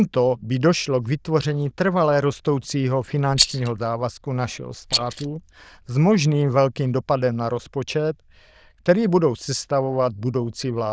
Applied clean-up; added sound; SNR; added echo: neural diffusion model UNIVERSE++.